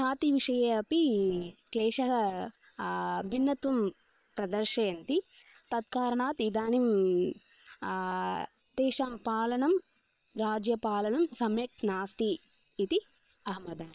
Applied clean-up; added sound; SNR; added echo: neural separator model SepFormer WHAM!.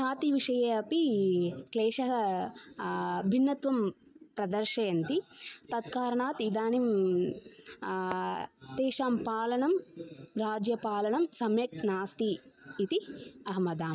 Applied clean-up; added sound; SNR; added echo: neural mask model RNNoise.